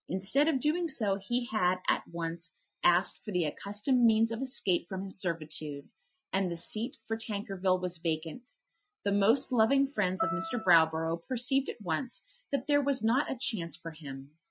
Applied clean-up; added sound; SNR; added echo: classical method Wiener filter.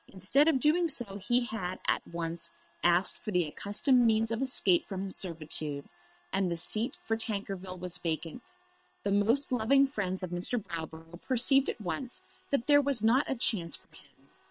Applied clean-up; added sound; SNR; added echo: neural separator model SepFormer WHAM!.